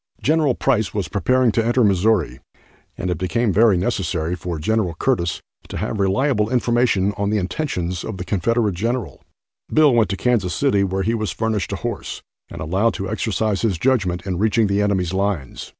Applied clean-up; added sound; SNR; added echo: none; none; none; none.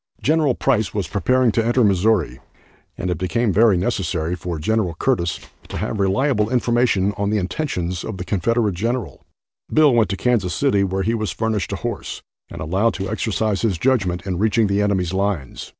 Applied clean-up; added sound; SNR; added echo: neural separator model SepFormer DNS4.